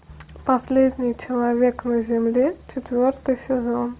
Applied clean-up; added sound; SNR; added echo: none; none; none; none.